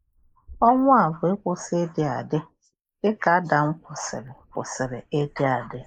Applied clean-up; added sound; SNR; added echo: neural mask model Resemble Enhance denoiser.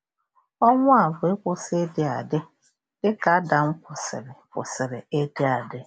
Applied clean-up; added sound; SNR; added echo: none; none; none; none.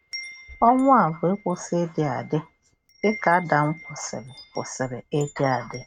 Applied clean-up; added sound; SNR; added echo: neural mask model RNNoise.